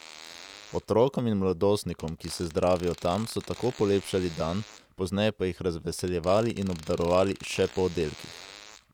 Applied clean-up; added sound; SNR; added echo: none; Fart; 20 dB; none.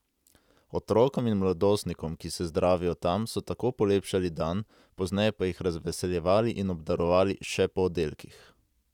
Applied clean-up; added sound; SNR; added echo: none; none; none; none.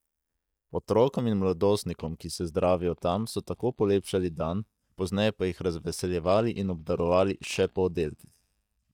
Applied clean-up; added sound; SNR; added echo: neural mask model DeepFilterNet 3.